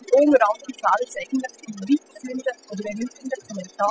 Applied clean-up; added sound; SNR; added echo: classical method spectral subtraction.